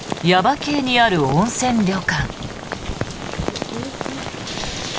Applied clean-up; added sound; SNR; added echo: none; none; none; none.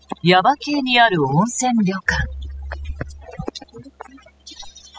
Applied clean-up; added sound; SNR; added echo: classical method spectral subtraction.